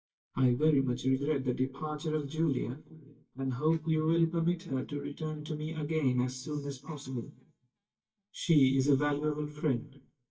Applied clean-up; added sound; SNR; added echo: neural mask model DeepFilterNet 3.